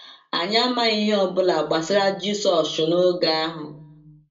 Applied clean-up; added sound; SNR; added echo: none; none; none; reverberation time 0.2 s.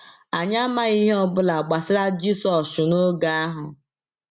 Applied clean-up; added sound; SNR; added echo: none; none; none; none.